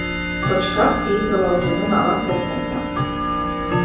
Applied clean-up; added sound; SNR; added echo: none; Tick-tock / Bell; 1 dB; reverberation time 0.7 s.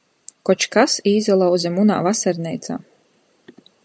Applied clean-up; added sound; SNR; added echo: none; none; none; none.